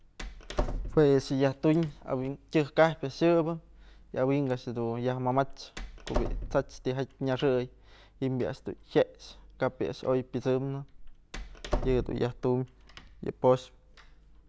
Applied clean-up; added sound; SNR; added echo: none; Door; 10 dB; none.